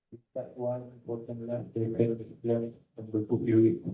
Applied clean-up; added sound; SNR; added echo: neural mask model DeepFilterNet 3.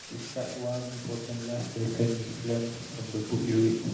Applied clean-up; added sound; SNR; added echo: none; Bathtub (filling or washing); 14 dB; reverberation time 0.9 s.